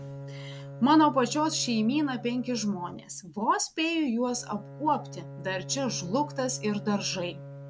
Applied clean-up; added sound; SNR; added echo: none; Bowed string instrument; 14 dB; none.